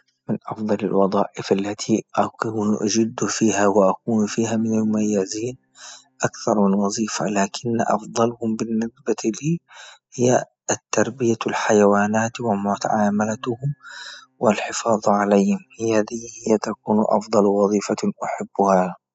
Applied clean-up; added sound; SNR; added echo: classical method spectral subtraction.